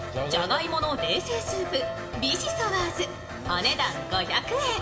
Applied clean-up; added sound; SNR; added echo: none; none; none; reverberation time 1.0 s.